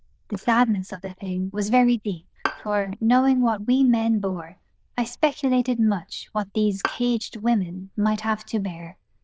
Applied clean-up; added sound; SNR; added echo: neural diffusion model UNIVERSE++.